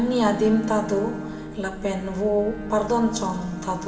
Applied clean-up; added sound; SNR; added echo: none; Bowed string instrument; 13 dB; reverberation time 2.1 s.